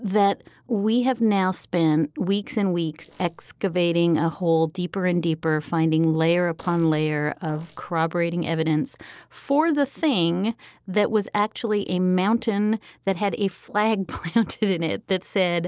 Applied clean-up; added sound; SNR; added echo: neural separator model SepFormer DNS4.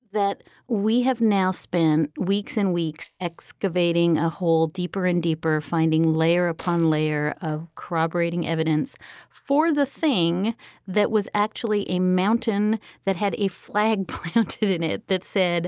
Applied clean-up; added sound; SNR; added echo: neural mask model DeepFilterNet 3.